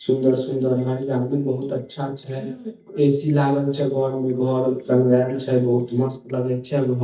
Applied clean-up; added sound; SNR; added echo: neural mask model DeepFilterNet 3.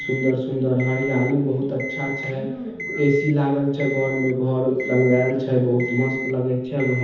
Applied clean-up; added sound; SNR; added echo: none; Alarm; 11 dB; reverberation time 1.0 s.